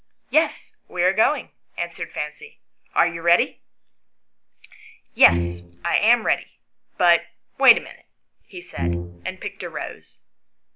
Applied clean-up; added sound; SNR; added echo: none; Brass instrument; 2 dB; none.